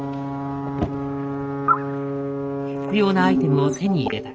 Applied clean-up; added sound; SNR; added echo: neural mask model RNNoise.